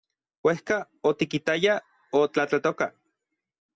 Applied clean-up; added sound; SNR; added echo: none; none; none; none.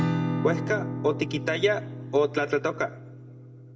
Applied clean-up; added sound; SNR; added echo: none; Acoustic guitar / Strum; 4 dB; reverberation time 0.8 s.